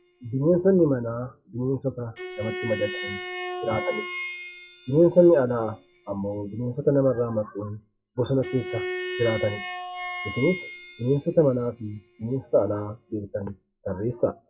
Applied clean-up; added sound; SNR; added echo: classical method WPE with log-MMSE.